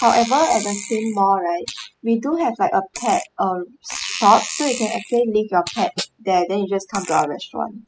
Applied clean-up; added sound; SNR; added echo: classical method spectral subtraction.